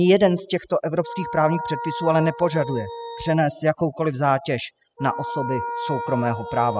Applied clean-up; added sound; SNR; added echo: classical method spectral subtraction.